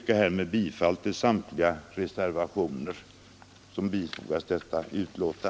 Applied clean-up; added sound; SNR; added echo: none; none; none; none.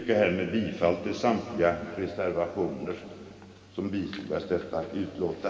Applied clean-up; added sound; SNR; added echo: none; none; none; reverberation time 2.4 s.